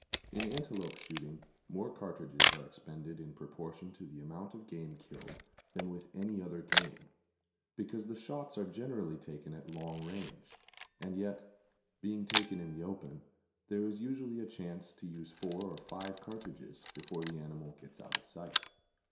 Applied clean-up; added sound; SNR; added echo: none; Camera; -4 dB; reverberation time 0.7 s.